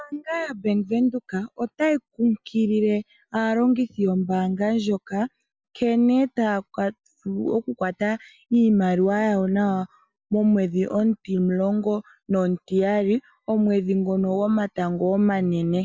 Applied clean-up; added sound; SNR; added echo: none; none; none; none.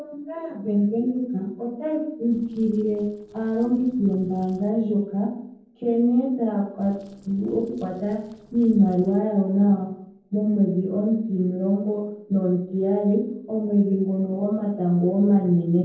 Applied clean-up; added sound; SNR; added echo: neural separator model SepFormer DNS4.